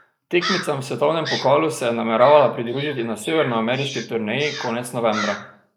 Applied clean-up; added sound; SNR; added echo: neural mask model Resemble Enhance denoiser.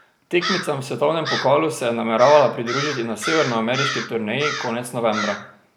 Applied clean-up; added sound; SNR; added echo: none; Crow; 9 dB; none.